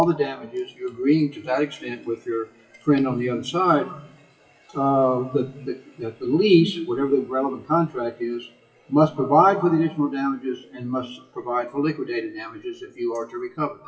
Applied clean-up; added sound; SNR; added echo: classical method WPE with log-MMSE.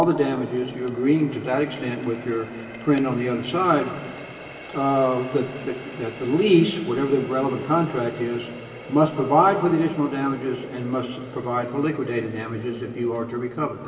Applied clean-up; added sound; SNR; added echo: none; Water tap, faucet; 17 dB; reverberation time 2.9 s.